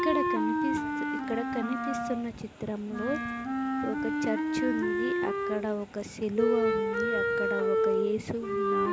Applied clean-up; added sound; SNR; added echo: none; Wind instrument, woodwind instrument; -4 dB; none.